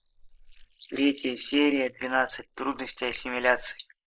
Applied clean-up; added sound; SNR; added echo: neural mask model Resemble Enhance denoiser.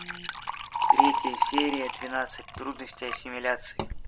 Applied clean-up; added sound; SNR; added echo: none; Liquid; -4 dB; none.